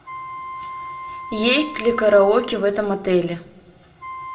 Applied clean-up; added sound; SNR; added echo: none; Wind instrument, woodwind instrument; 14 dB; reverberation time 0.4 s.